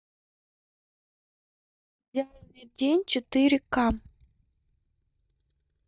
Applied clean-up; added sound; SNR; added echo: neural mask model DeepFilterNet 3.